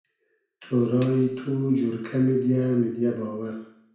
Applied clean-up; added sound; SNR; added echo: none; Tambourine; 12 dB; reverberation time 0.7 s.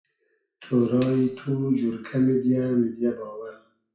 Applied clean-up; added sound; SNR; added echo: classical method WPE with log-MMSE.